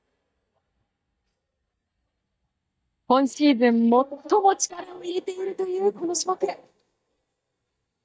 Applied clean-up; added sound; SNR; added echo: neural mask model DeepFilterNet 3.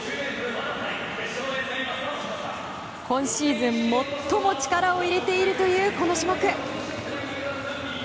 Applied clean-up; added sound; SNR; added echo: none; none; none; none.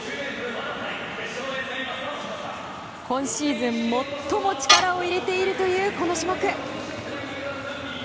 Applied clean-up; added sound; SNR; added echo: none; Tools; 2 dB; none.